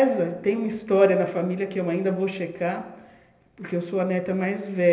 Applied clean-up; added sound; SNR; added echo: none; none; none; reverberation time 1.4 s.